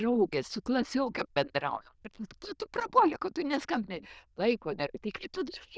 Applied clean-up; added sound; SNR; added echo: neural diffusion model UNIVERSE++.